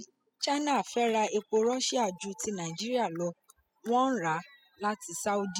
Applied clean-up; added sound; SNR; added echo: classical method spectral subtraction.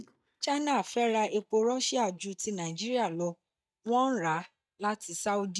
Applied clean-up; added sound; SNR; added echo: neural mask model DeepFilterNet 3.